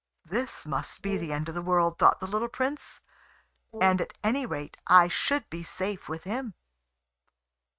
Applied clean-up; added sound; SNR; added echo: neural mask model RNNoise.